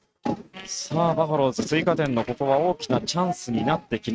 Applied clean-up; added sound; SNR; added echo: neural mask model RNNoise.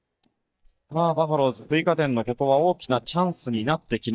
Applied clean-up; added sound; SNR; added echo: neural mask model DeepFilterNet 3.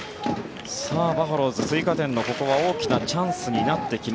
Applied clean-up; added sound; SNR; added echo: none; none; none; none.